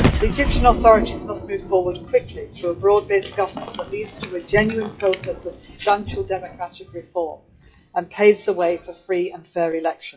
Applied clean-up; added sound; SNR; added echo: classical method WPE with log-MMSE.